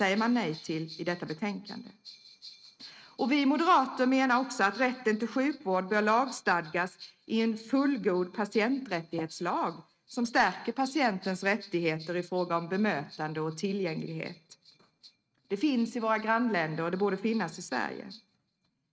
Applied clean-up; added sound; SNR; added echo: neural mask model RNNoise.